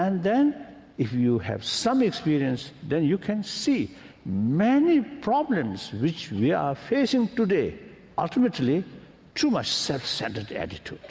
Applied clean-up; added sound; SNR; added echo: none; none; none; none.